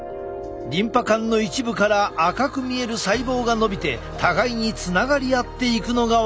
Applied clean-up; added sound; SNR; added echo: none; none; none; none.